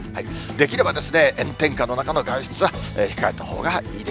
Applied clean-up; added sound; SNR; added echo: none; none; none; none.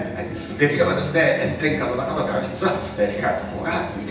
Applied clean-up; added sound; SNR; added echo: none; none; none; reverberation time 0.9 s.